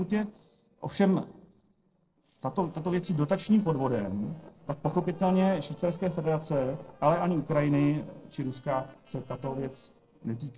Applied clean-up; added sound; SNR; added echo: neural separator model SepFormer DNS4.